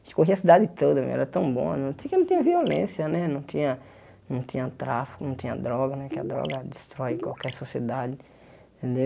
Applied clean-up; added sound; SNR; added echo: none; Gurgling; 10 dB; none.